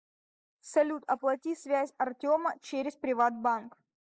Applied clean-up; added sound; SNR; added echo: neural mask model Resemble Enhance denoiser.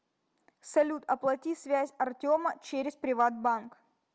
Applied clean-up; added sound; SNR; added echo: none; none; none; none.